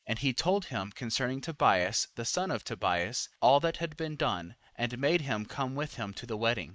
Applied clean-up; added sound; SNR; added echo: neural mask model Resemble Enhance denoiser.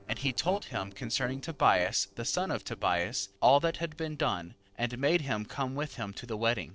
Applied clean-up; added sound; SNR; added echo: neural separator model SepFormer DNS4.